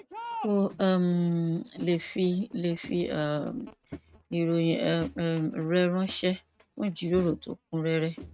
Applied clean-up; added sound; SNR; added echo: neural mask model RNNoise.